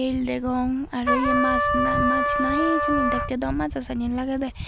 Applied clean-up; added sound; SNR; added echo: none; Trumpet; -1 dB; none.